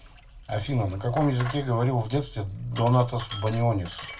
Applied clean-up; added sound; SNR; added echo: none; Sink (filling or washing); 16 dB; reverberation time 0.2 s.